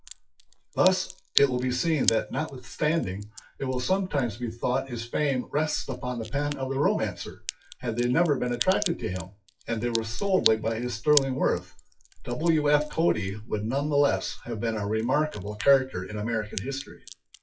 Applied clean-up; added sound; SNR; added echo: classical method WPE with log-MMSE.